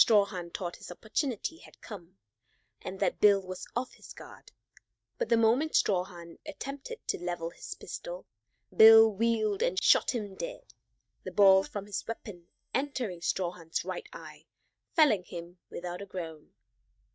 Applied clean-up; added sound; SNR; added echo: neural mask model DeepFilterNet 3.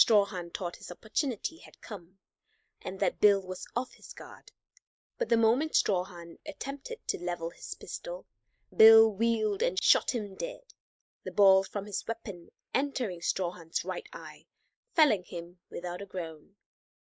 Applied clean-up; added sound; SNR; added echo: neural mask model Resemble Enhance denoiser.